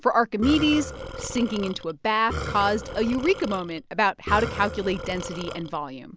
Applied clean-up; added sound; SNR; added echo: none; Burping, eructation; 9 dB; none.